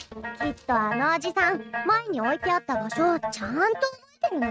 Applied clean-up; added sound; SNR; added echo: neural mask model RNNoise.